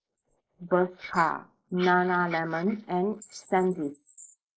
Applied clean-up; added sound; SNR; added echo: neural mask model Resemble Enhance denoiser.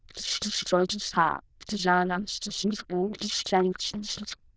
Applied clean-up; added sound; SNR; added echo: neural diffusion model UNIVERSE++.